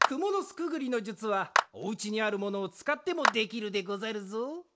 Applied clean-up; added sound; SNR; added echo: none; Clapping; 2 dB; none.